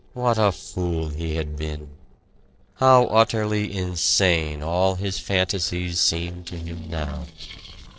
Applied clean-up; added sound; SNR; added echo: neural separator model SepFormer DNS4.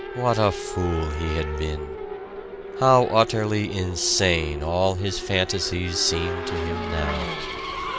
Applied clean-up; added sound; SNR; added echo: none; Race car, auto racing / Accelerating, revving, vroom; 7 dB; none.